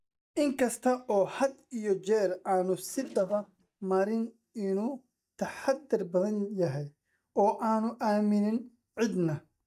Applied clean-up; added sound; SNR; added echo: neural mask model DeepFilterNet 3.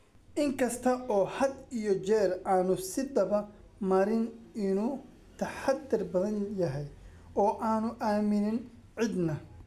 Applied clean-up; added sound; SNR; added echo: none; none; none; none.